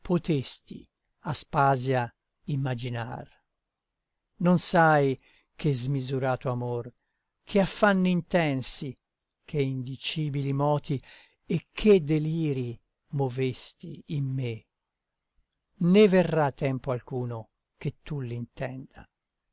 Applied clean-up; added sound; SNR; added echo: none; none; none; none.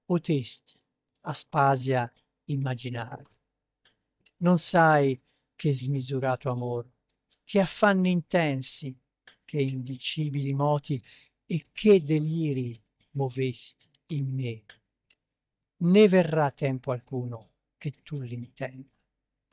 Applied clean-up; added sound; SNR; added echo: neural mask model DeepFilterNet 3.